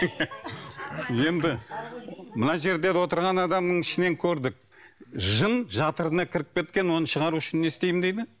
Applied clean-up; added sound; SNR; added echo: none; none; none; none.